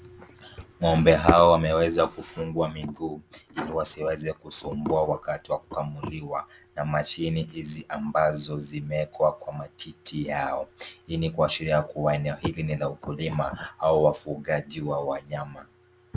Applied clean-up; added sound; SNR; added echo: none; none; none; none.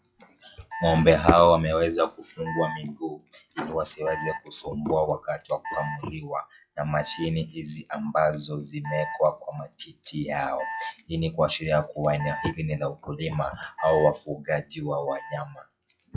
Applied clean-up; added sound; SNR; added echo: classical method log-MMSE.